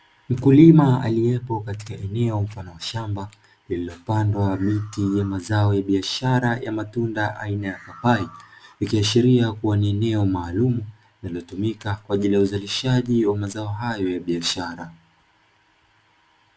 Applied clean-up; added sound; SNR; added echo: none; none; none; none.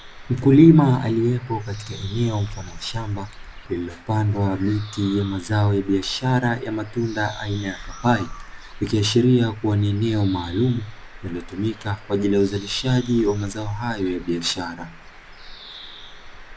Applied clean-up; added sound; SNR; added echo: none; Bird; 16 dB; none.